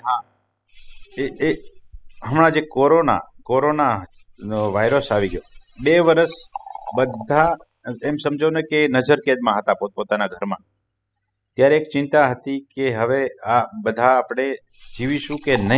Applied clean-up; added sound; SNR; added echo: classical method spectral subtraction.